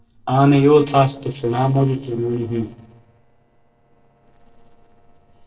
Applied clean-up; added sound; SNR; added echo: neural separator model SepFormer DNS4.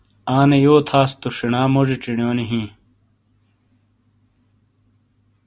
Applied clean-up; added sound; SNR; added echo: none; none; none; none.